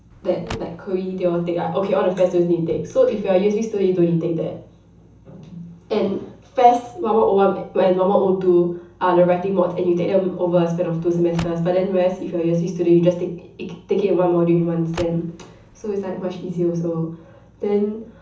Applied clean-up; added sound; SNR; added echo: none; Car; 19 dB; reverberation time 0.7 s.